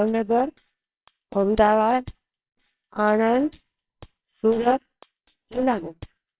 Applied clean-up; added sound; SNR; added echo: neural separator model SepFormer WHAMR!.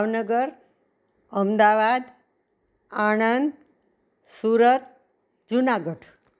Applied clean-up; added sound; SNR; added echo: none; none; none; none.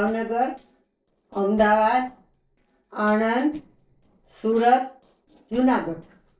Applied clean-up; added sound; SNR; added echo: neural separator model SepFormer DNS4.